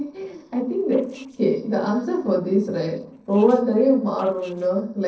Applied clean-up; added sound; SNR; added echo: neural separator model SepFormer DNS4.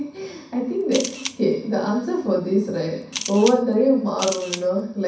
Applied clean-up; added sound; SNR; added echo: none; Camera; 12 dB; reverberation time 0.6 s.